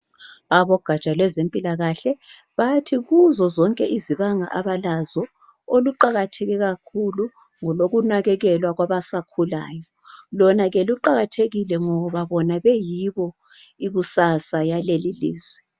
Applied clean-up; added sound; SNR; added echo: none; none; none; none.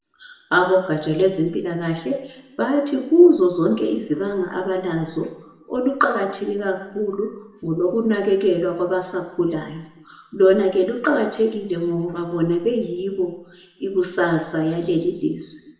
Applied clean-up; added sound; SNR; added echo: none; none; none; reverberation time 0.9 s.